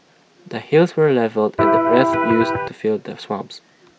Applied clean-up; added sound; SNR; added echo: none; Electric guitar; -3 dB; none.